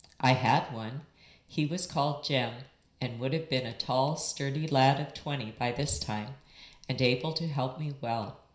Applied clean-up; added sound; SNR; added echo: none; none; none; reverberation time 0.5 s.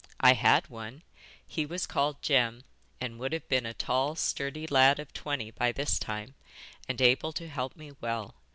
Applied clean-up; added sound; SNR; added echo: none; none; none; none.